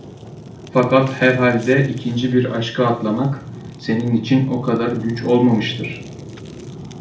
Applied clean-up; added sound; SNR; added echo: none; Fire; 16 dB; reverberation time 0.4 s.